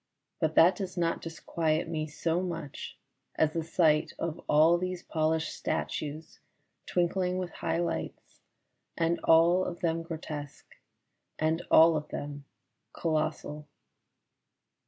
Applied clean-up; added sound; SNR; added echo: none; none; none; none.